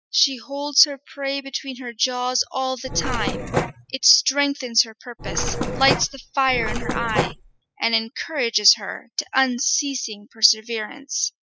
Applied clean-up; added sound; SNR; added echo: classical method spectral subtraction.